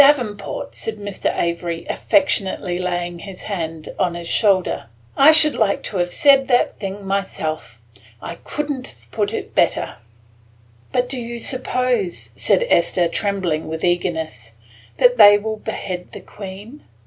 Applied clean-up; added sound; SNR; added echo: none; none; none; none.